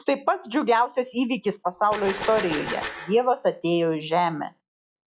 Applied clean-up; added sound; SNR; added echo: classical method log-MMSE.